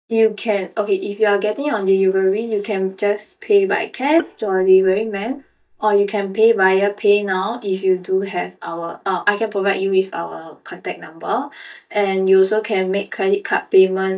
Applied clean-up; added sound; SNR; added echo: neural mask model DeepFilterNet 3.